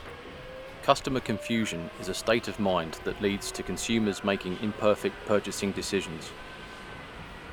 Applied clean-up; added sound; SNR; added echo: none; Subway, metro, underground; 12 dB; none.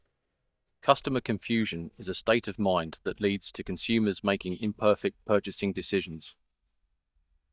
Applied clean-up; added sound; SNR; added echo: neural mask model DeepFilterNet 3.